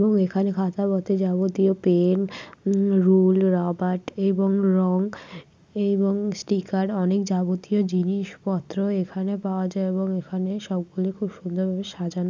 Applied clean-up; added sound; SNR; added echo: none; none; none; none.